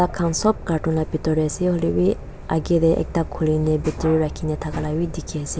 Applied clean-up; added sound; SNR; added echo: none; none; none; none.